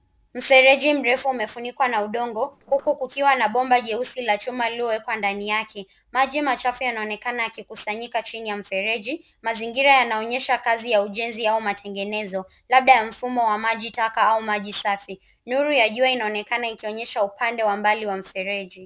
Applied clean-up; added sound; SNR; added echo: neural separator model SepFormer DNS4.